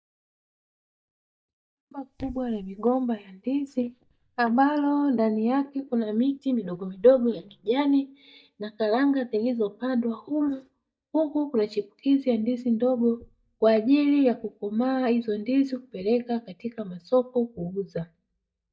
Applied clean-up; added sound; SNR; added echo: neural mask model DeepFilterNet 3.